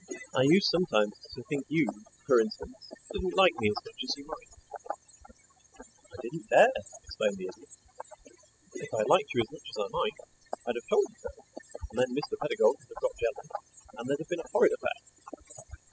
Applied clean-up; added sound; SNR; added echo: classical method spectral subtraction.